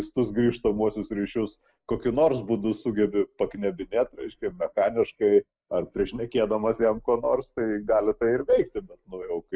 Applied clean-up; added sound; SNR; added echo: neural mask model Resemble Enhance denoiser.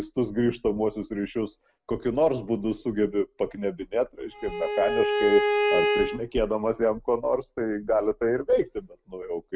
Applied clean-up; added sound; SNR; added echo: none; Bowed string instrument; 0 dB; none.